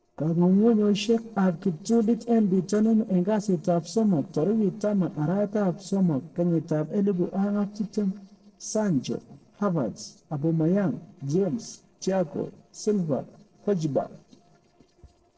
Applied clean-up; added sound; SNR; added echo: neural separator model SepFormer DNS4.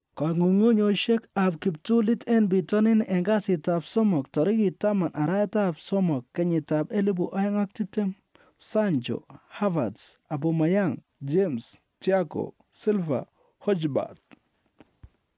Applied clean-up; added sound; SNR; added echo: none; none; none; none.